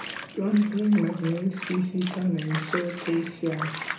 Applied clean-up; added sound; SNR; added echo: none; Bathtub (filling or washing); 10 dB; reverberation time 0.3 s.